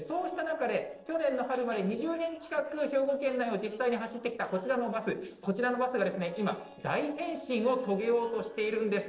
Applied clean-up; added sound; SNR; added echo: neural separator model SepFormer DNS4.